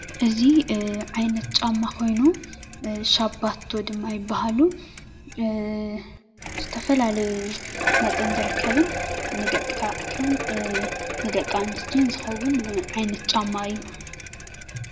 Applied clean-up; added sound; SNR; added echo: none; Bicycle; 7 dB; reverberation time 1.2 s.